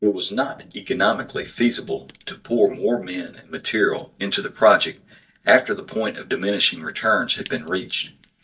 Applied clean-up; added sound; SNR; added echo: neural mask model DeepFilterNet 3.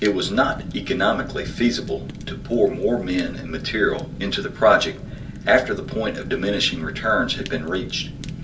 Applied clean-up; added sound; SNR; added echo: none; Fire; 10 dB; reverberation time 0.3 s.